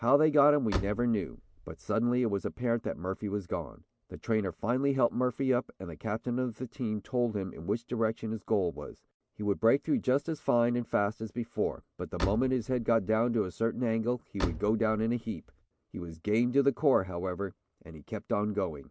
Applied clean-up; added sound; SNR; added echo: none; Slam; 8 dB; none.